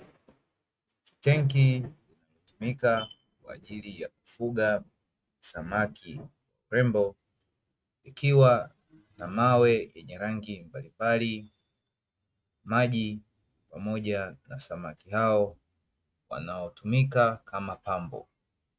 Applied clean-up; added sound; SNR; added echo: neural mask model RNNoise.